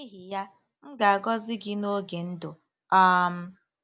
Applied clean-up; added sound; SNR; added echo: none; none; none; none.